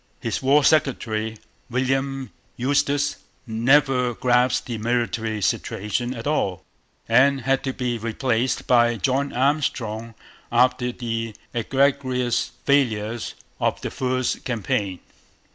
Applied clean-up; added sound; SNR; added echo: none; none; none; none.